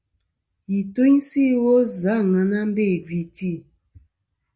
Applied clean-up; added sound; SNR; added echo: none; none; none; none.